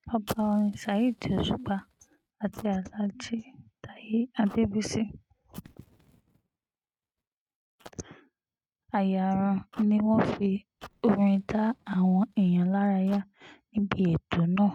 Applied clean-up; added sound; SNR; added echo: neural mask model RNNoise.